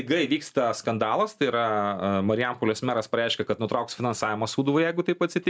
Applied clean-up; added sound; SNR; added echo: none; none; none; none.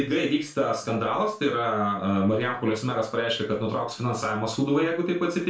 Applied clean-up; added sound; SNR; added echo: none; none; none; reverberation time 0.3 s.